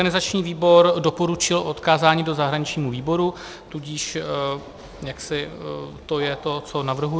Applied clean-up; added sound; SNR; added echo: none; none; none; none.